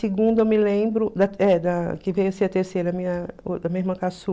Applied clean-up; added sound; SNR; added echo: none; none; none; none.